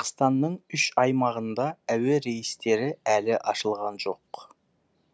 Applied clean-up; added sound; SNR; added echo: none; none; none; none.